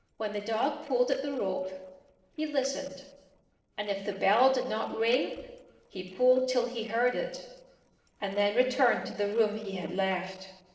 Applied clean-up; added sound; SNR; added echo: neural separator model SepFormer DNS4.